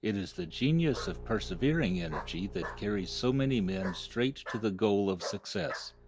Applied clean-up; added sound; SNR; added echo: none; Bark + Engine / Car; 12 dB; none.